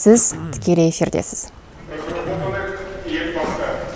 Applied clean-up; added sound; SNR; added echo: none; Cough; 15 dB; none.